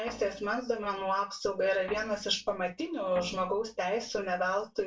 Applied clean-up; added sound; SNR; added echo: none; Guitar; 17 dB; reverberation time 0.2 s.